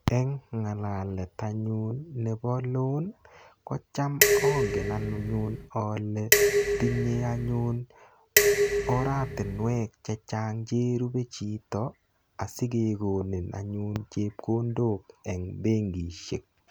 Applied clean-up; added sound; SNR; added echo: none; Dishes, pots, and pans; -4 dB; none.